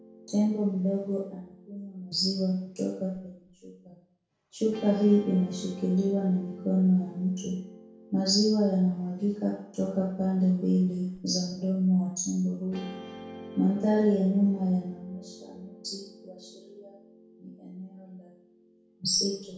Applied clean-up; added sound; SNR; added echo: none; Guitar; 20 dB; reverberation time 0.6 s.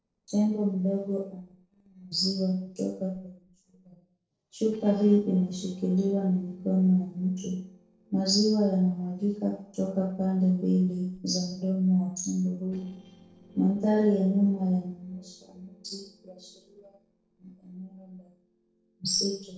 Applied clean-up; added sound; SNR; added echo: neural separator model SepFormer DNS4.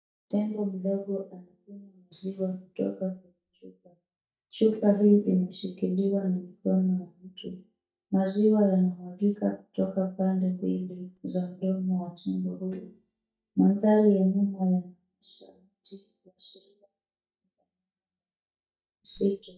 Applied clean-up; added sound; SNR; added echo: neural mask model DeepFilterNet 3.